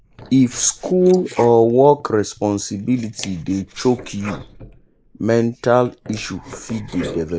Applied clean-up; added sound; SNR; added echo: neural mask model Resemble Enhance denoiser.